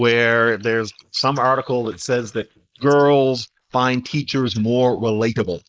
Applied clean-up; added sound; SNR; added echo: neural mask model Resemble Enhance denoiser.